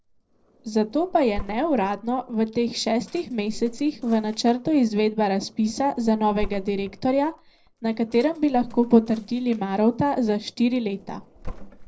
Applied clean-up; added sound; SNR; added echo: neural separator model SepFormer DNS4.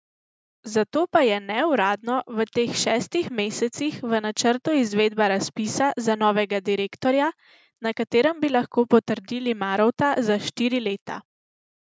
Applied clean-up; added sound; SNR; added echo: none; none; none; none.